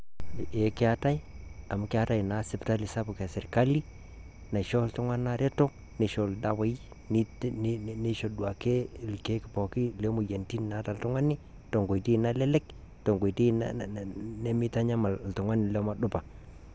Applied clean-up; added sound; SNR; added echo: none; none; none; none.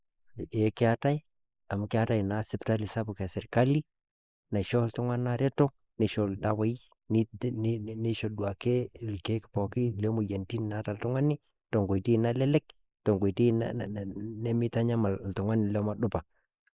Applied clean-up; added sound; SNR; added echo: neural mask model Resemble Enhance denoiser.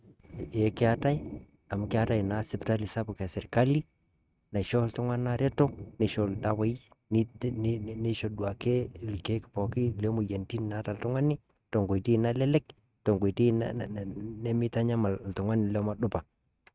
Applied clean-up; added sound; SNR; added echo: neural mask model RNNoise.